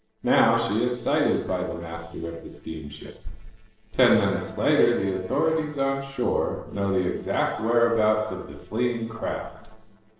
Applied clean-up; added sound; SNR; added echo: neural separator model SepFormer DNS4.